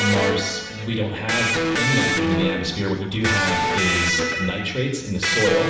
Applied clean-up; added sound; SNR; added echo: none; Electric guitar; -1 dB; reverberation time 0.9 s.